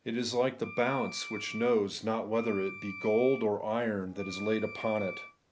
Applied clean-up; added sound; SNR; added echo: none; Wind instrument, woodwind instrument; 13 dB; none.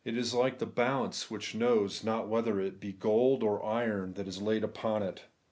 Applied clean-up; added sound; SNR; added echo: none; none; none; none.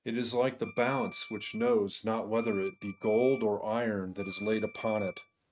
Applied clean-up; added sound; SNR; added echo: neural mask model RNNoise.